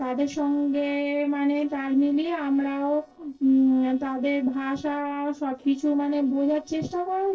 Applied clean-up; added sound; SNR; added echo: neural separator model SepFormer DNS4.